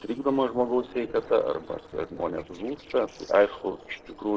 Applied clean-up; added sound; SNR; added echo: neural separator model SepFormer DNS4.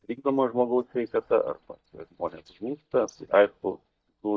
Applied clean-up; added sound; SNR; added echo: neural mask model DeepFilterNet 3.